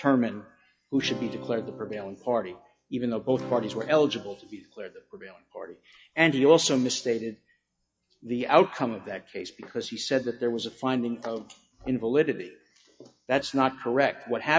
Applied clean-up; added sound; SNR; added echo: classical method log-MMSE.